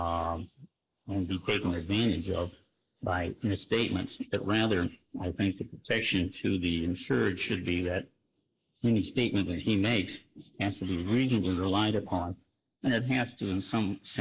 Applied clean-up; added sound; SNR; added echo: neural mask model Resemble Enhance denoiser.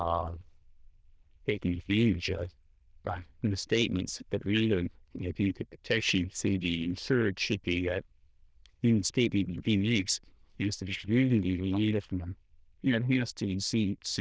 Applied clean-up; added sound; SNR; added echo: neural diffusion model UNIVERSE++.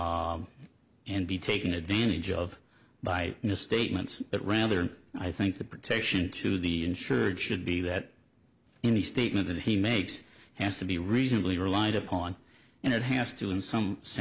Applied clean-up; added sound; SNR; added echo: none; none; none; none.